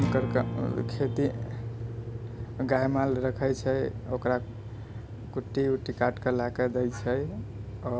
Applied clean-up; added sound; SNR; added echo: none; Acoustic guitar; 8 dB; none.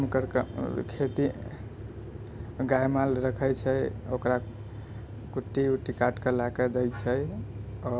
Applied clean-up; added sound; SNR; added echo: none; none; none; none.